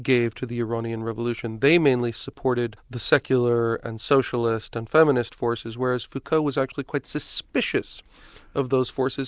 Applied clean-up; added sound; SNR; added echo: none; none; none; none.